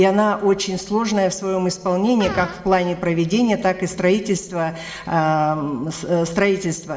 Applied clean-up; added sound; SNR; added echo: none; Fart; 17 dB; reverberation time 2.8 s.